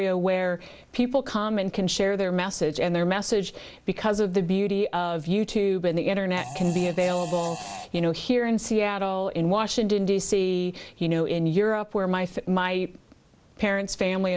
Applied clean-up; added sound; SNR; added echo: none; Fart; 12 dB; none.